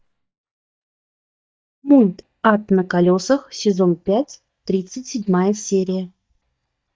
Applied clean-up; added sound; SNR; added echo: neural mask model DeepFilterNet 3.